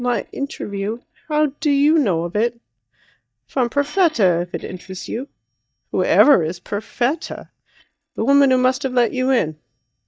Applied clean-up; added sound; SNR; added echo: neural mask model DeepFilterNet 3.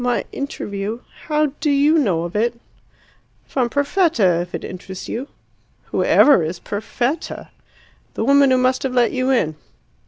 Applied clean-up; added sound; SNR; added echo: none; none; none; none.